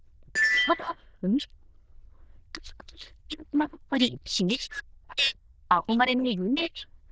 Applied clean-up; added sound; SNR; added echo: neural diffusion model UNIVERSE++.